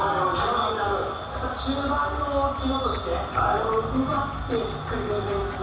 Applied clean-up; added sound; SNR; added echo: none; Walk, footsteps / Run / Bell; 18 dB; reverberation time 0.7 s.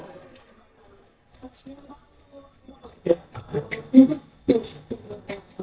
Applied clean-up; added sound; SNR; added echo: neural mask model DeepFilterNet 3.